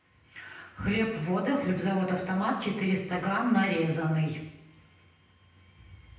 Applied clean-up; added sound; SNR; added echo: none; none; none; reverberation time 0.9 s.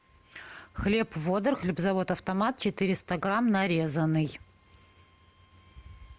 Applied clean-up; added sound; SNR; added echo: none; none; none; none.